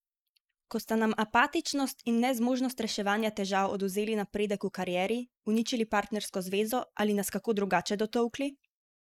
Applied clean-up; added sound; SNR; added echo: neural mask model Resemble Enhance denoiser.